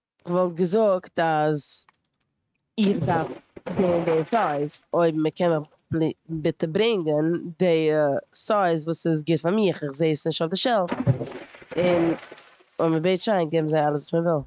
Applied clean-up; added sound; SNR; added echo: neural mask model RNNoise.